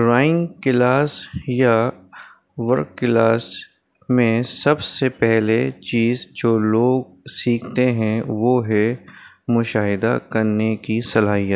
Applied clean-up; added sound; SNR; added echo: none; none; none; none.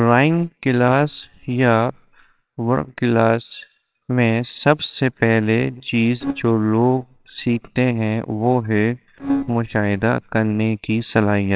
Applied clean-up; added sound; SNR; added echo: neural separator model SepFormer WHAMR!.